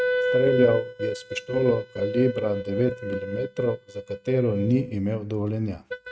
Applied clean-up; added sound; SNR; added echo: neural mask model RNNoise.